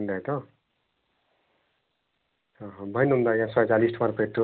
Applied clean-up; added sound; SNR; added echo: none; none; none; none.